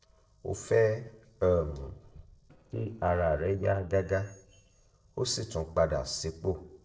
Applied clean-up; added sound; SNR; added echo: neural separator model SepFormer DNS4.